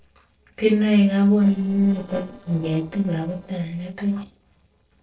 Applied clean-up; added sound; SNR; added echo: neural separator model SepFormer DNS4.